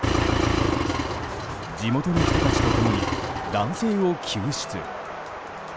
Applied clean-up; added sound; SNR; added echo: none; Engine; -2 dB; none.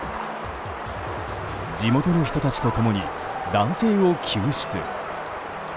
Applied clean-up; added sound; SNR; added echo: none; none; none; none.